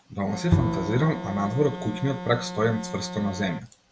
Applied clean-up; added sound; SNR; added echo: none; Organ + Bowed string instrument; 4 dB; none.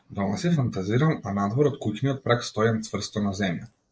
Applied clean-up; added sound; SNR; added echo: neural mask model Resemble Enhance denoiser.